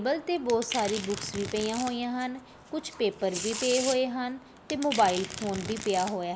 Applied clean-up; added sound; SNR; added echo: none; Domestic sounds, home sounds; 10 dB; none.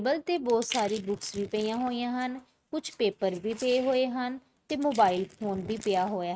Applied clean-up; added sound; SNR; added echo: neural mask model RNNoise.